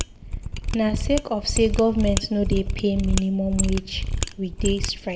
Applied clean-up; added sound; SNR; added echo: none; Mechanisms; 2 dB; reverberation time 1.2 s.